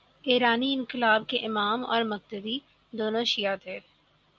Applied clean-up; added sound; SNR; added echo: none; none; none; none.